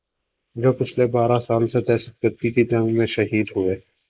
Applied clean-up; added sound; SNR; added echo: neural mask model Resemble Enhance denoiser.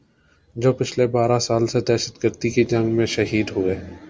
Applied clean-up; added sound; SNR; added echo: none; none; none; none.